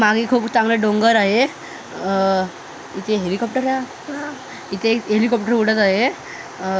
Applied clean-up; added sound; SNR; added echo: none; none; none; none.